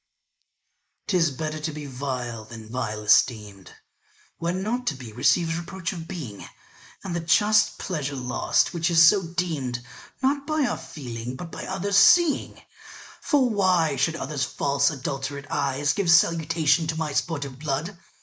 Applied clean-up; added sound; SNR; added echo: neural mask model Resemble Enhance denoiser.